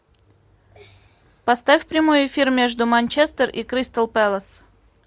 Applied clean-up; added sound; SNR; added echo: none; none; none; none.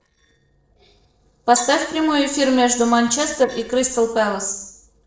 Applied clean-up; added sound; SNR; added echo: neural separator model SepFormer DNS4.